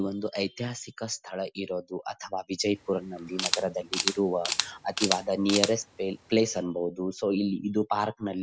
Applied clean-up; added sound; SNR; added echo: none; Camera; 4 dB; none.